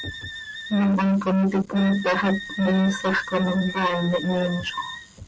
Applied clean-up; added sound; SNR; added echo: none; Wind instrument, woodwind instrument; 13 dB; none.